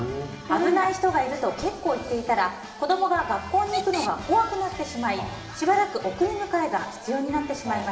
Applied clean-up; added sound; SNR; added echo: none; Hiss / Alarm / Train; 18 dB; reverberation time 1.0 s.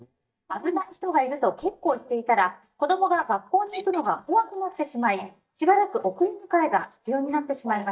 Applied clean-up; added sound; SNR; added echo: neural mask model DeepFilterNet 3.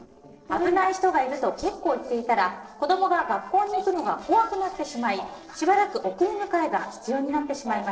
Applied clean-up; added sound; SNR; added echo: neural separator model SepFormer DNS4.